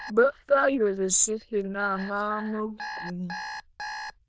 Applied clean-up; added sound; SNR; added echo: neural diffusion model UNIVERSE++.